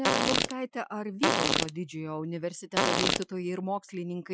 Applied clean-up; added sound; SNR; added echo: classical method Wiener filter.